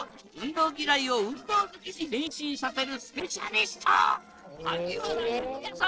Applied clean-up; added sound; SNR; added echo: neural separator model SepFormer DNS4.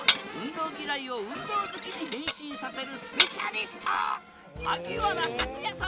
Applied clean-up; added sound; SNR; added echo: none; Glass; -2 dB; none.